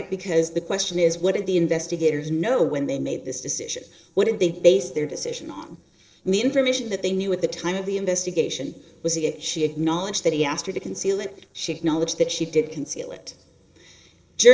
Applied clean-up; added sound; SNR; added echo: neural separator model SepFormer DNS4.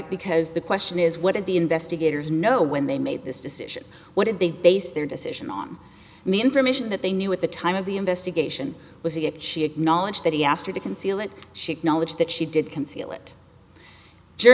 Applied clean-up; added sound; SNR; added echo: none; none; none; none.